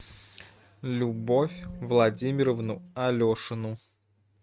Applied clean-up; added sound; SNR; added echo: neural mask model RNNoise.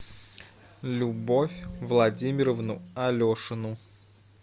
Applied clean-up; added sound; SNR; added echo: none; Wind instrument, woodwind instrument; 17 dB; none.